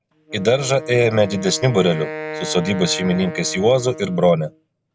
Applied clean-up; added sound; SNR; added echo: none; Wind instrument, woodwind instrument; 12 dB; none.